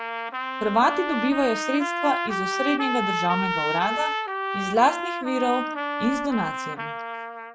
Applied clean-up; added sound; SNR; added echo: none; Trumpet; 2 dB; none.